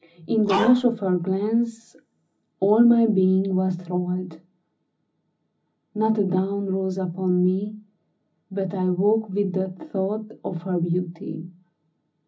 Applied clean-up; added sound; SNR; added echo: none; Dog; 3 dB; reverberation time 0.4 s.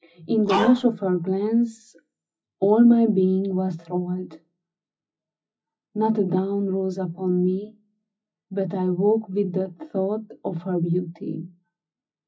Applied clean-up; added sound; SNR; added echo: classical method WPE with log-MMSE.